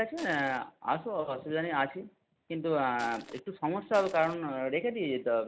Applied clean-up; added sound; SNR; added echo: none; Crushing; 15 dB; none.